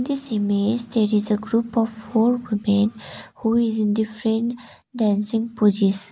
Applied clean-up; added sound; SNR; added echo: none; none; none; none.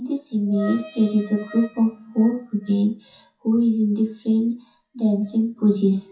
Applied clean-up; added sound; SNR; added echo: classical method WPE with log-MMSE.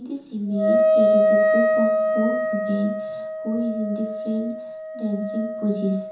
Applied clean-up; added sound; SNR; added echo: none; Wind instrument, woodwind instrument; -4 dB; reverberation time 0.6 s.